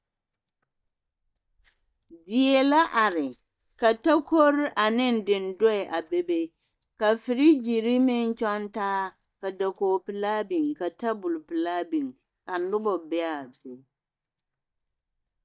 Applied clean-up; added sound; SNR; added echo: neural mask model DeepFilterNet 3.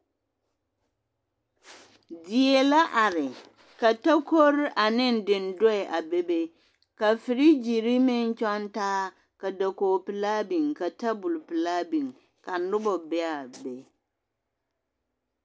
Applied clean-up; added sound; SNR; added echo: none; none; none; none.